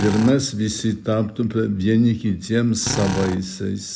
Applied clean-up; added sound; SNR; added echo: none; Drill; 12 dB; none.